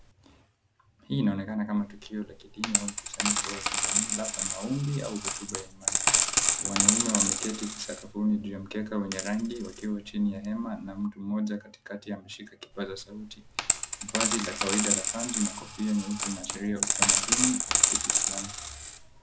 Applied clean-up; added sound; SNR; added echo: none; Coin (dropping); -4 dB; none.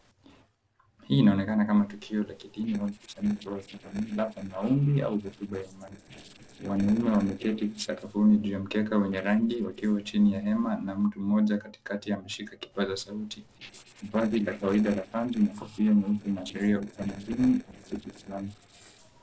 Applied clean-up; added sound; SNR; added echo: neural separator model SepFormer DNS4.